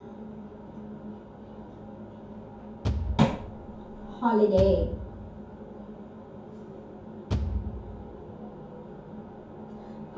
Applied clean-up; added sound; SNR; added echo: none; Bass drum / Thump, thud; 1 dB; reverberation time 0.6 s.